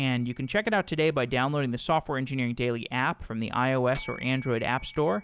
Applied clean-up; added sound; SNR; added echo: none; Bell; 19 dB; none.